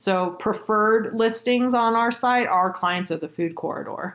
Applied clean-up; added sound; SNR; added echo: none; none; none; none.